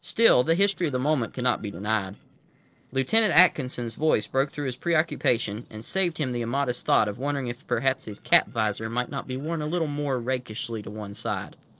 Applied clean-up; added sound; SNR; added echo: neural separator model SepFormer DNS4.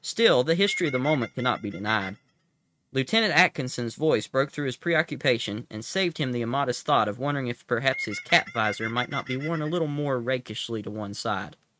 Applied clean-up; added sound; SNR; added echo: neural mask model RNNoise.